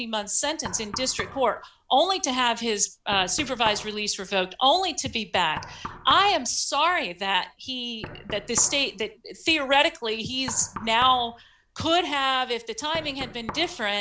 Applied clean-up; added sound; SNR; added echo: none; Knock; 17 dB; none.